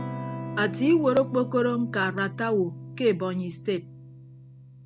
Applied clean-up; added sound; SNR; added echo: none; Electric guitar / Strum; 10 dB; none.